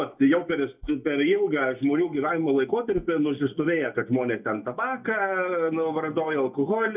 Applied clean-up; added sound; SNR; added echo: neural mask model DeepFilterNet 3.